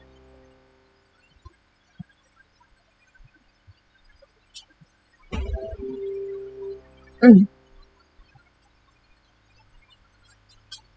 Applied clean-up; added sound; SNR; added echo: classical method spectral subtraction.